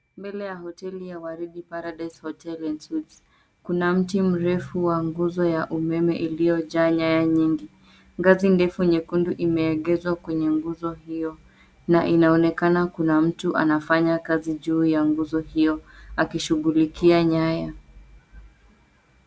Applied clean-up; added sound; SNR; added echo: none; none; none; none.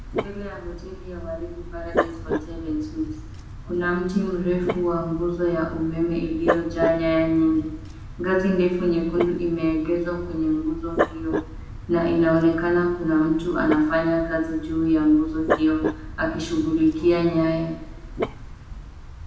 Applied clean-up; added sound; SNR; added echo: none; Dog; 8 dB; reverberation time 0.9 s.